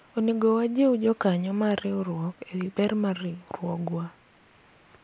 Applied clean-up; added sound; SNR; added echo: none; none; none; none.